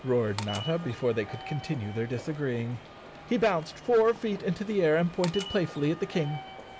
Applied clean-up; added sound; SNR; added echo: none; Walk, footsteps / Subway, metro, underground; 14 dB; none.